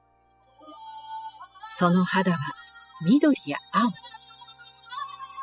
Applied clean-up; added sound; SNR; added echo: classical method spectral subtraction.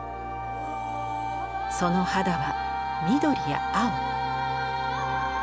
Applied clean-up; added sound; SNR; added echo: none; Wind instrument, woodwind instrument; 2 dB; none.